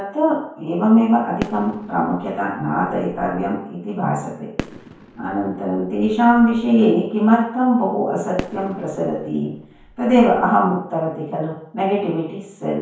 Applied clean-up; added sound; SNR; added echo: none; Fireworks; 17 dB; reverberation time 0.5 s.